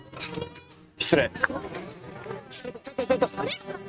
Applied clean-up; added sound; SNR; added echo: neural mask model RNNoise.